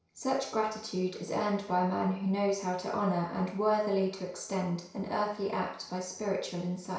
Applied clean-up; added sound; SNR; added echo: none; none; none; reverberation time 0.6 s.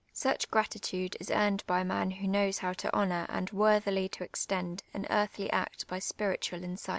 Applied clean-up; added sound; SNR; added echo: none; none; none; none.